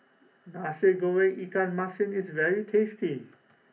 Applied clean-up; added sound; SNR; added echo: none; none; none; reverberation time 0.3 s.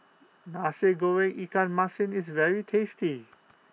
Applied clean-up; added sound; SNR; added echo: none; none; none; none.